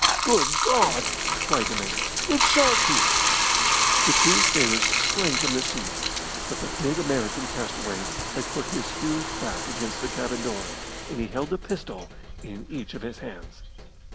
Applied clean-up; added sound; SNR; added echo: none; Bathtub (filling or washing); -4 dB; none.